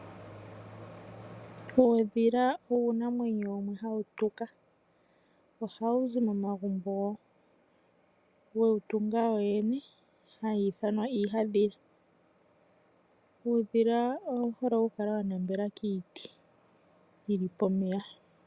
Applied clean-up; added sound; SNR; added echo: none; none; none; none.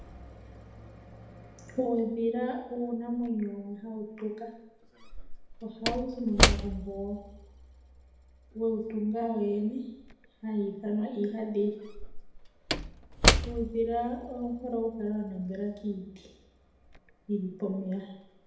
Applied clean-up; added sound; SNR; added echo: none; Slam / Wood; 1 dB; reverberation time 0.8 s.